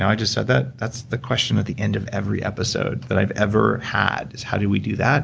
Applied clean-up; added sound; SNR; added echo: none; none; none; none.